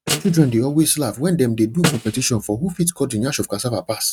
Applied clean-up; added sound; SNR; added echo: neural mask model RNNoise.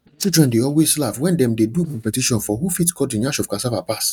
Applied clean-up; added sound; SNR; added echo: neural mask model DeepFilterNet 3.